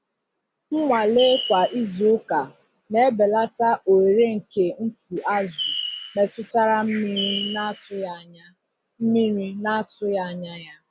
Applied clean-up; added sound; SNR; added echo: none; Bird; 9 dB; none.